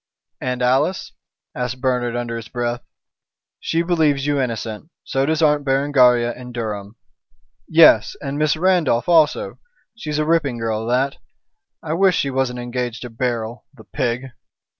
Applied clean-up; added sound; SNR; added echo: none; none; none; none.